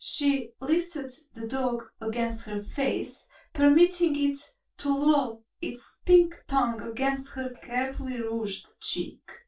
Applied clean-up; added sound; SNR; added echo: neural separator model SepFormer DNS4.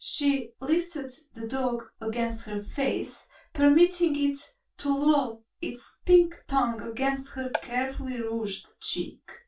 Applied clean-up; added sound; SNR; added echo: none; Marimba, xylophone; 11 dB; reverberation time 0.2 s.